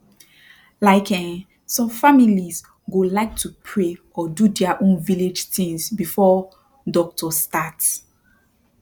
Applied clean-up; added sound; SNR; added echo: none; none; none; none.